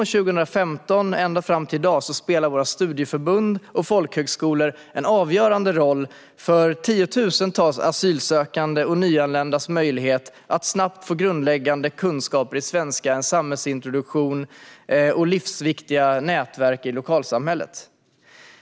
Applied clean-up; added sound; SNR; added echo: none; none; none; none.